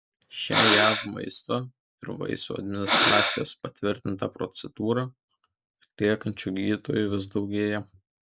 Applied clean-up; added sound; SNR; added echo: none; Breathing; -5 dB; none.